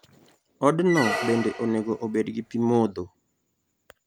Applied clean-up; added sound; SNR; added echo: none; Squeak; 7 dB; none.